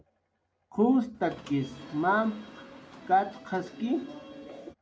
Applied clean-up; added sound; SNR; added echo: none; Subway, metro, underground / Sliding door; 16 dB; none.